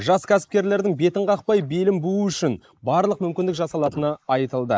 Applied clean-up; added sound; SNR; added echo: neural mask model Resemble Enhance denoiser.